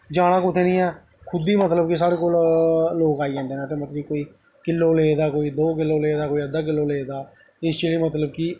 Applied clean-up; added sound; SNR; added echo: none; none; none; none.